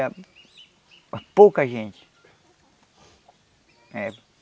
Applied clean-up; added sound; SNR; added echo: none; none; none; none.